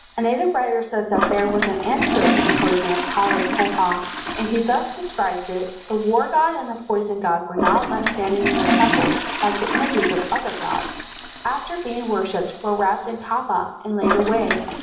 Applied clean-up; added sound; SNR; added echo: none; Toilet flush; 2 dB; reverberation time 0.8 s.